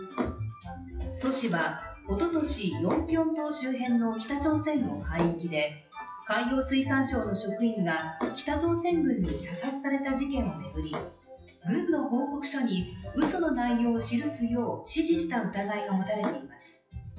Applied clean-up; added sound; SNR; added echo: classical method WPE with log-MMSE.